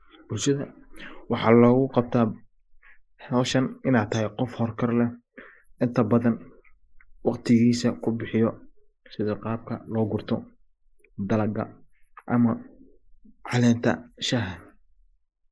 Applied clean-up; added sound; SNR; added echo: neural mask model Resemble Enhance denoiser.